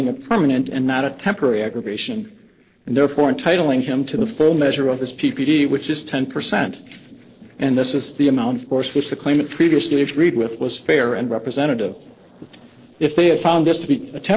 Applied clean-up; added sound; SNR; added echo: neural separator model SepFormer DNS4.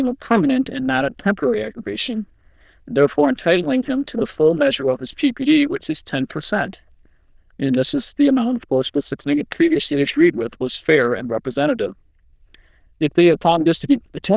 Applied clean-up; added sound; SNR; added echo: neural diffusion model UNIVERSE++.